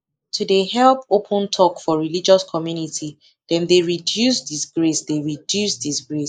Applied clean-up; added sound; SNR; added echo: neural mask model Resemble Enhance denoiser.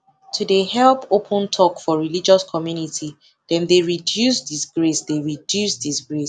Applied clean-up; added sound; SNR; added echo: none; none; none; none.